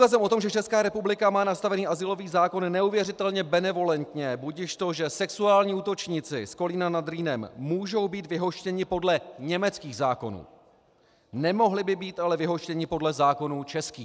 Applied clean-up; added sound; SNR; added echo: none; none; none; none.